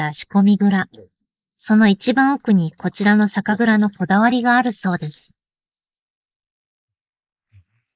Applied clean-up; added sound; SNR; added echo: neural mask model Resemble Enhance denoiser.